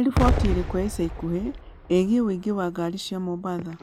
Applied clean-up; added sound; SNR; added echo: none; Explosion; 4 dB; none.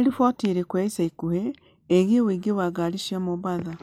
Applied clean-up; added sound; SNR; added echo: none; none; none; none.